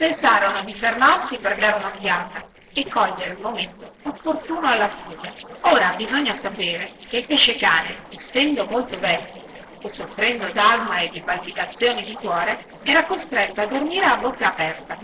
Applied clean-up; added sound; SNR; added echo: neural separator model SepFormer DNS4.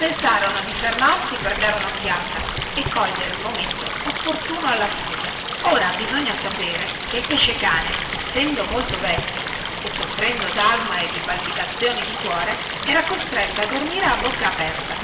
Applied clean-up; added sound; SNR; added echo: none; Stream; 3 dB; reverberation time 2.8 s.